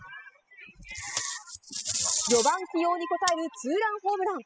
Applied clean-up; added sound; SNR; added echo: classical method spectral subtraction.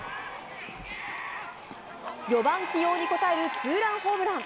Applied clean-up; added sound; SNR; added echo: none; none; none; none.